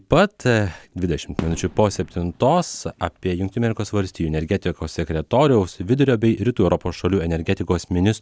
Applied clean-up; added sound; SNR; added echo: none; Fireworks; 17 dB; none.